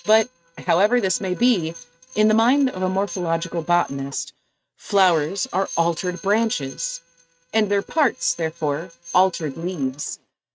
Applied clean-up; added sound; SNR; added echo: neural mask model RNNoise.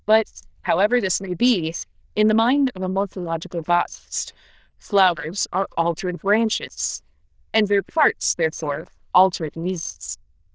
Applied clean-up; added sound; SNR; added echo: neural diffusion model UNIVERSE++.